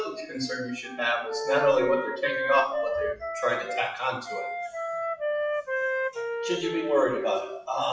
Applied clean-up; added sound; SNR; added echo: classical method WPE with log-MMSE.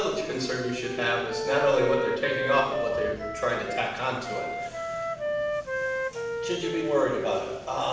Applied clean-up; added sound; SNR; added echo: none; Wind instrument, woodwind instrument; 3 dB; reverberation time 0.9 s.